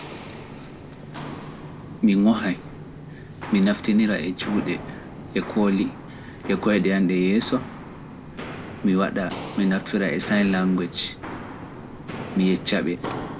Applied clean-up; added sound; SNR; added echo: none; Walk, footsteps; 11 dB; none.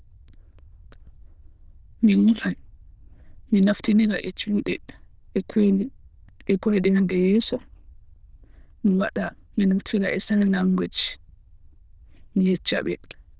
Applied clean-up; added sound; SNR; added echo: neural diffusion model UNIVERSE++.